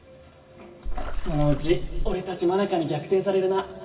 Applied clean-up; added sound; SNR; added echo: none; Water / Splash, splatter; -1 dB; reverberation time 2.0 s.